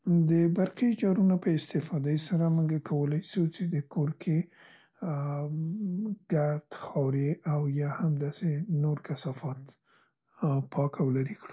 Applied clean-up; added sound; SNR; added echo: none; none; none; none.